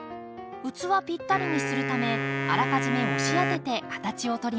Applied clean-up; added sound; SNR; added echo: none; Wind instrument, woodwind instrument; 1 dB; none.